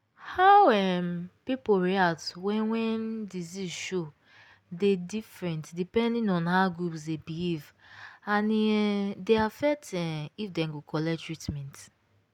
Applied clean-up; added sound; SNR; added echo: none; none; none; none.